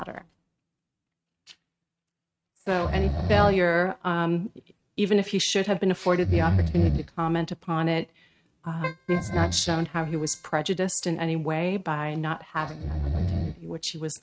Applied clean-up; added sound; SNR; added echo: neural mask model RNNoise.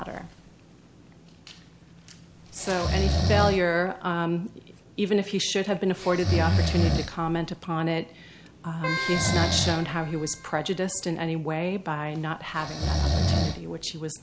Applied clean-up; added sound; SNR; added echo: none; Keyboard (musical) + Breathing; 1 dB; none.